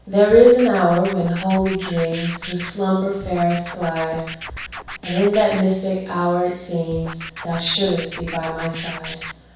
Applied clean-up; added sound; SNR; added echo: none; Scratching (performance technique); 13 dB; reverberation time 0.7 s.